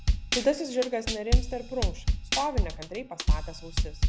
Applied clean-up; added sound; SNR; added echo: none; Drum kit; -5 dB; none.